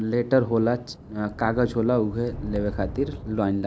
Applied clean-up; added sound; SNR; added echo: none; Thunder / Rain; 13 dB; none.